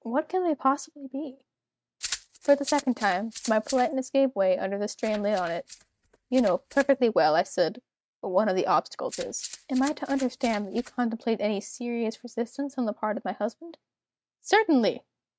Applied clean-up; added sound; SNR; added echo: neural mask model RNNoise.